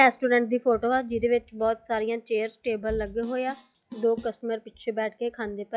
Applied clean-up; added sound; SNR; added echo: classical method log-MMSE.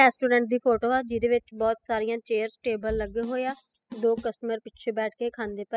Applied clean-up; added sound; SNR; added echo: classical method spectral subtraction.